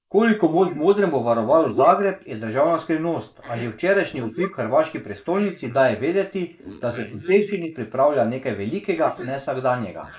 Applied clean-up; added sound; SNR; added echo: neural mask model Resemble Enhance denoiser.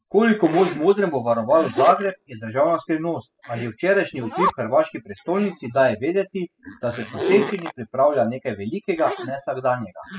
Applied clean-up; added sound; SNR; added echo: classical method spectral subtraction.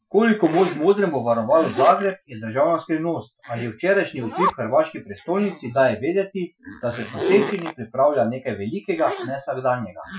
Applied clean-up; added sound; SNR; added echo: classical method Wiener filter.